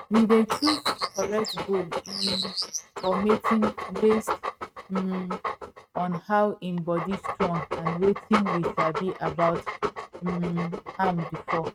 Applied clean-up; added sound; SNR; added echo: neural mask model RNNoise.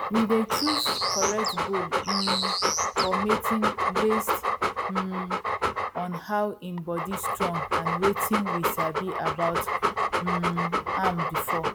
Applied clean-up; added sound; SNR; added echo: none; Dog + Bird; -3 dB; none.